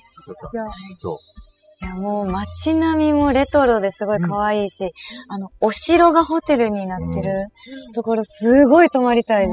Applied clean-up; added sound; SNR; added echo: classical method spectral subtraction.